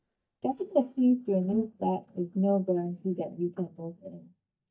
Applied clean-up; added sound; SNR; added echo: neural mask model DeepFilterNet 3.